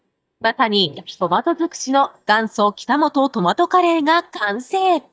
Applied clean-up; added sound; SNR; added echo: neural mask model DeepFilterNet 3.